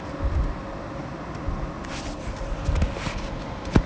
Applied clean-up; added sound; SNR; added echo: none; none; none; none.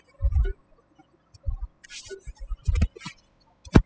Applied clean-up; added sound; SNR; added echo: classical method spectral subtraction.